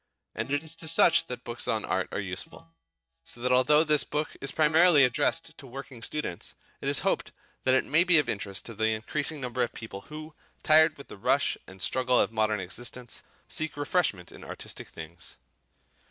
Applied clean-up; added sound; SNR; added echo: neural mask model DeepFilterNet 3.